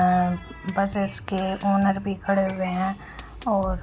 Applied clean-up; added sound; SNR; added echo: none; Drum kit; 20 dB; none.